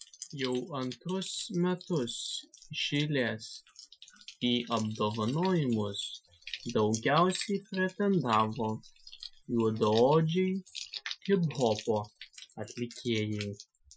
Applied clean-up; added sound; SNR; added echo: classical method Wiener filter.